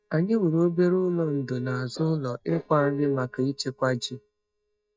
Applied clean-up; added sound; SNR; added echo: neural mask model DeepFilterNet 3.